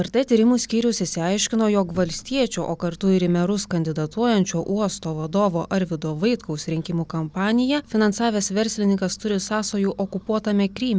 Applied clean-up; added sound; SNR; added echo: none; none; none; none.